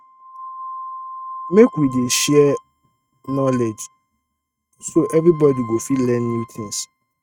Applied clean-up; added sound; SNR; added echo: neural mask model RNNoise.